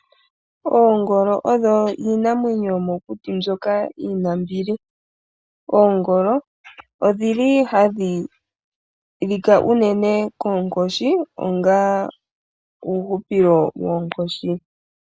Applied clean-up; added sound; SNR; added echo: none; none; none; none.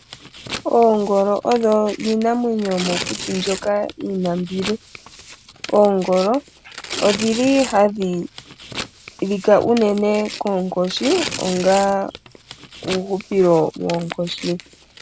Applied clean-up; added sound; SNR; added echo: none; Tearing; 13 dB; none.